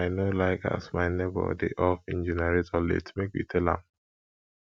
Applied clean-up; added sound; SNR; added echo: none; none; none; none.